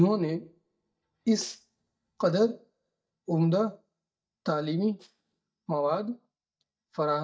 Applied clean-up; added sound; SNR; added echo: neural mask model DeepFilterNet 3.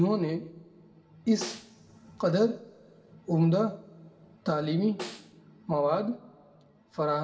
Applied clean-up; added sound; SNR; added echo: none; Snare drum; 15 dB; reverberation time 2.6 s.